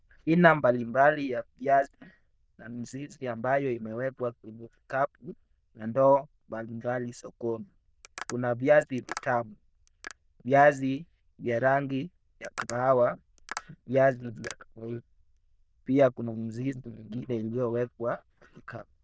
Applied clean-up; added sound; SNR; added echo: neural diffusion model UNIVERSE++.